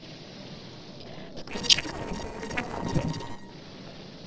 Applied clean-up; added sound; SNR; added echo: neural separator model SepFormer DNS4.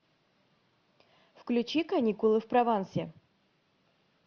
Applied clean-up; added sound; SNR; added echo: none; none; none; none.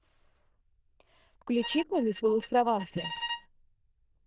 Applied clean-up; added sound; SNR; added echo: neural diffusion model UNIVERSE++.